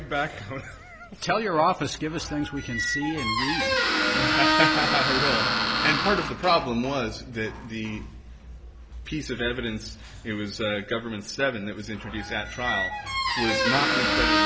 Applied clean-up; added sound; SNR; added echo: none; Squeak; -1 dB; none.